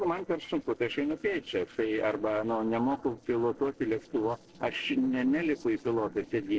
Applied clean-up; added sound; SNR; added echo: neural separator model SepFormer DNS4.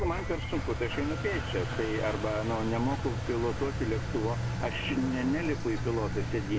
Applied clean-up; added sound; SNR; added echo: none; Engine; 1 dB; none.